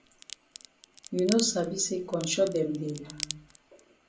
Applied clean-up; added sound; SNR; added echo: none; Crack; 12 dB; reverberation time 0.2 s.